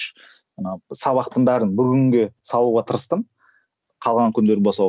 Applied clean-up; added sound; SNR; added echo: none; none; none; none.